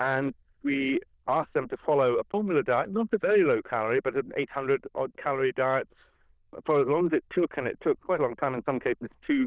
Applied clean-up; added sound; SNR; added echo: neural diffusion model UNIVERSE++.